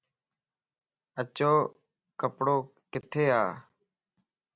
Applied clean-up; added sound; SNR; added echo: none; none; none; none.